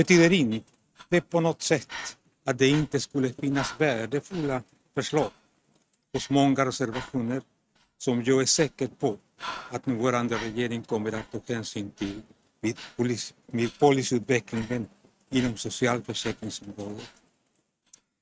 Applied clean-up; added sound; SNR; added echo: neural mask model RNNoise.